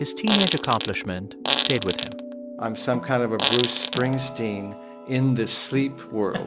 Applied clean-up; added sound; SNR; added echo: none; Fart; 2 dB; none.